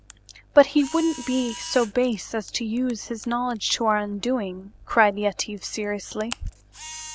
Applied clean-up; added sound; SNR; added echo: none; Camera; 18 dB; none.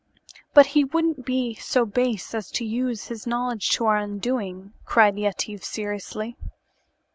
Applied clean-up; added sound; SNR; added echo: none; none; none; none.